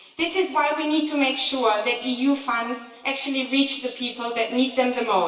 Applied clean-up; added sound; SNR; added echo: none; none; none; reverberation time 1.0 s.